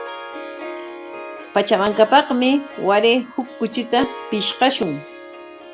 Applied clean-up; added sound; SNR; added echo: none; Harp; 14 dB; none.